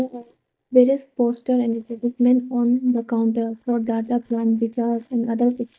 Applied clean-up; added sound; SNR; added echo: neural mask model DeepFilterNet 3.